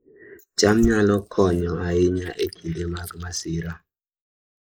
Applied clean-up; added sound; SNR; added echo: neural mask model Resemble Enhance denoiser.